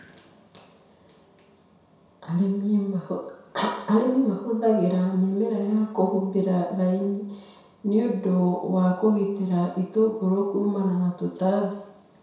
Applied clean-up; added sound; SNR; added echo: none; none; none; reverberation time 0.7 s.